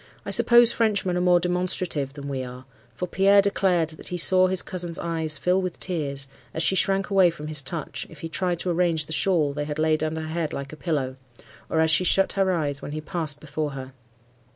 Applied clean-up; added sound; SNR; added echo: none; none; none; none.